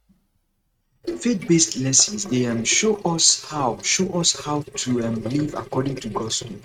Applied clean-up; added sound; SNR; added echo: neural mask model RNNoise.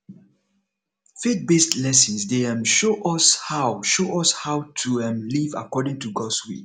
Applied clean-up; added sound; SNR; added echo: none; none; none; none.